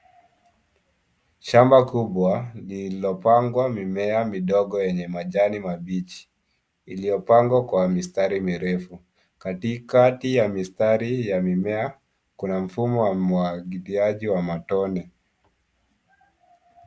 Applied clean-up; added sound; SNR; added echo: none; none; none; none.